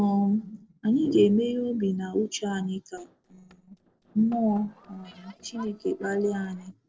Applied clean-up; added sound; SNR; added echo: neural separator model SepFormer DNS4.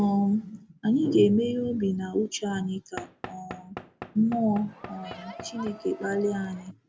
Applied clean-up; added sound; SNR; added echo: none; Knock / Wood + Crowd; 15 dB; none.